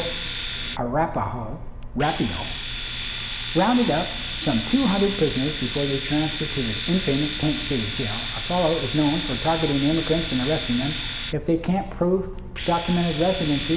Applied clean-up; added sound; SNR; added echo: none; Domestic sounds, home sounds; 8 dB; reverberation time 1.7 s.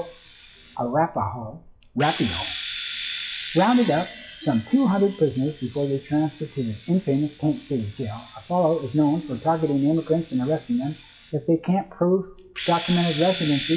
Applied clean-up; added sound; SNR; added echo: classical method WPE with log-MMSE.